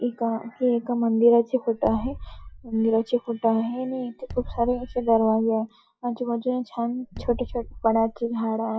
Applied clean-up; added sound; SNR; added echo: classical method log-MMSE.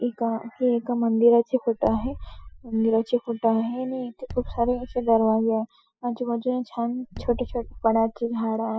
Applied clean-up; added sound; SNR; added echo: classical method spectral subtraction.